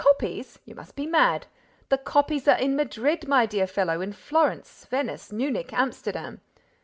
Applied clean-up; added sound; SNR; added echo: none; none; none; none.